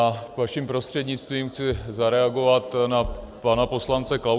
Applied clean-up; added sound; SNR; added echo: none; none; none; none.